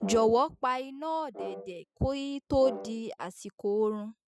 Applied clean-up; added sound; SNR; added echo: classical method spectral subtraction.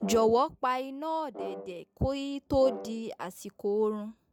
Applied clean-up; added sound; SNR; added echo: none; Brass instrument; 13 dB; none.